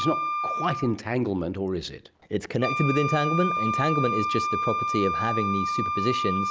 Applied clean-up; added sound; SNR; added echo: none; Wind instrument, woodwind instrument; 1 dB; none.